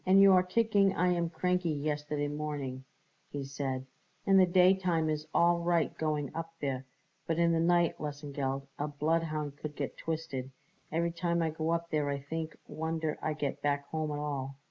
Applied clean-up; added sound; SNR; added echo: neural mask model Resemble Enhance denoiser.